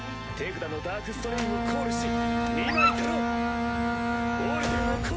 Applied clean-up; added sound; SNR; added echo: none; Dog + Bowed string instrument; -4 dB; none.